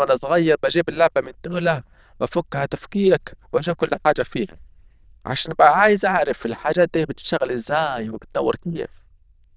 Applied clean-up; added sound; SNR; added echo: neural diffusion model UNIVERSE++.